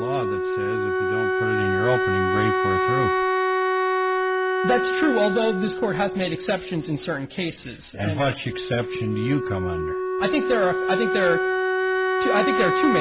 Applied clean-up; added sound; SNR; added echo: none; Wind instrument, woodwind instrument; -2 dB; none.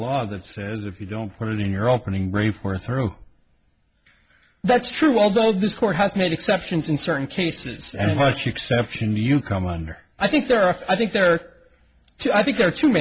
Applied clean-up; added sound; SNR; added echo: none; none; none; none.